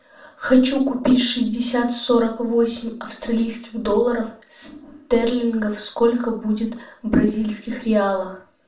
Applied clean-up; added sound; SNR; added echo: none; none; none; reverberation time 0.4 s.